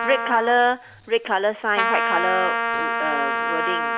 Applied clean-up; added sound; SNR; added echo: none; Trumpet; 1 dB; none.